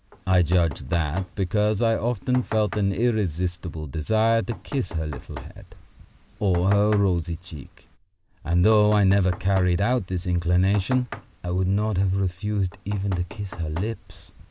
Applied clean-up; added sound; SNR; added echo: none; Knock; 18 dB; none.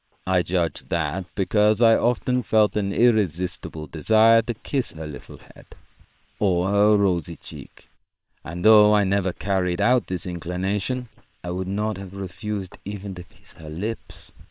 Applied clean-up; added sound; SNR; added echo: neural separator model SepFormer WHAM!.